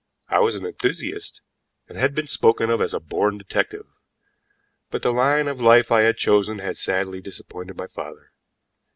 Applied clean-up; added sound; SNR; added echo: none; none; none; none.